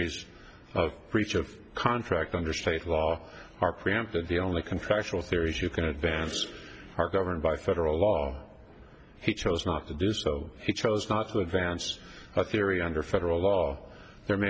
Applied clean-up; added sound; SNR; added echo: none; none; none; none.